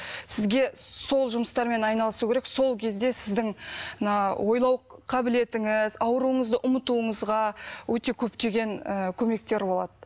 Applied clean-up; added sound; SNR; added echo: none; none; none; none.